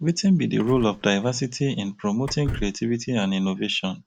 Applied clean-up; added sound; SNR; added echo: none; Door / Car; 14 dB; none.